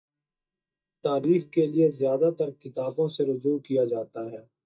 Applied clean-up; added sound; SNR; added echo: neural mask model DeepFilterNet 3.